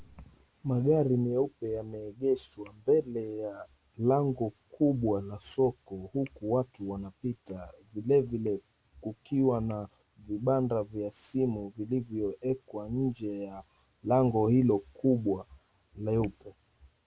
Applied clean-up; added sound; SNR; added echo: none; none; none; none.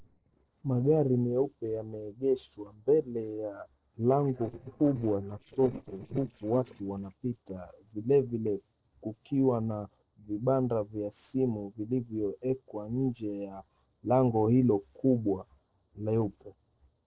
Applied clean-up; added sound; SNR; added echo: neural separator model SepFormer DNS4.